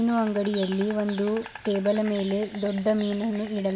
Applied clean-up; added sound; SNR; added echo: none; Insect; 17 dB; none.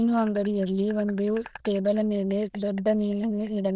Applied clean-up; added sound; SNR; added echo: neural diffusion model UNIVERSE++.